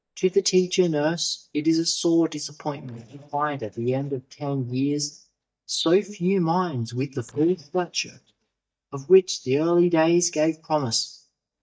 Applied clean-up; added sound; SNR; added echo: neural mask model DeepFilterNet 3.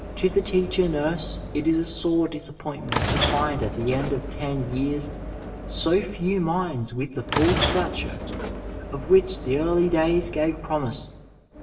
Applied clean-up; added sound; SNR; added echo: none; Sliding door / Train; 6 dB; reverberation time 0.8 s.